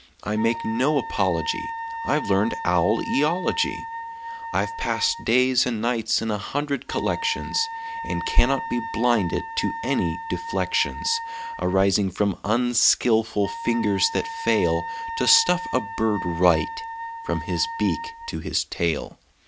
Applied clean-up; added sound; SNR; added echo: none; Wind instrument, woodwind instrument; 9 dB; none.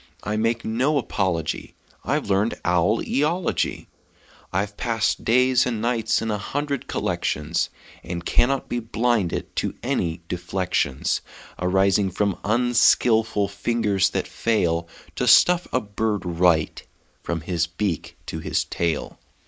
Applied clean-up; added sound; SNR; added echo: neural mask model Resemble Enhance denoiser.